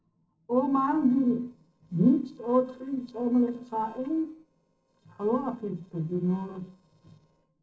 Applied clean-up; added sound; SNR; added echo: neural separator model SepFormer DNS4.